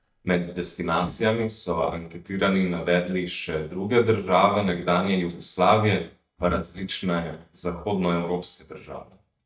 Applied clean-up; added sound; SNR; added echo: neural mask model DeepFilterNet 3.